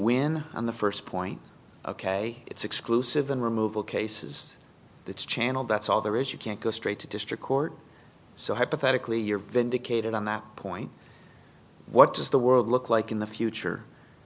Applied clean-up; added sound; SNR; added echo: none; none; none; none.